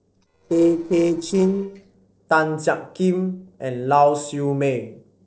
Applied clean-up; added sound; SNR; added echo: neural separator model SepFormer DNS4.